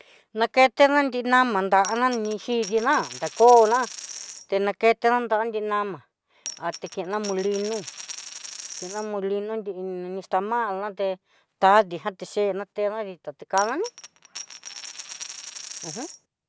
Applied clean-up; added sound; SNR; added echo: none; Coin (dropping); 8 dB; none.